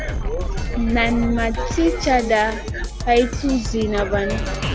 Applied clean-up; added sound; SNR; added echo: none; Drum kit; 4 dB; none.